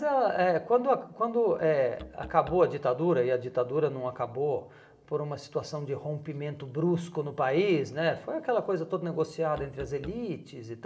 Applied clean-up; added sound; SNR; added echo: none; Musical instrument; 19 dB; reverberation time 1.3 s.